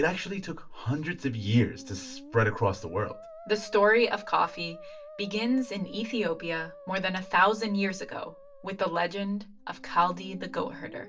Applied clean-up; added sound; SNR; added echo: none; Musical instrument; 19 dB; reverberation time 0.2 s.